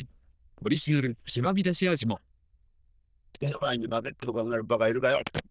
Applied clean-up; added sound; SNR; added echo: neural diffusion model UNIVERSE++.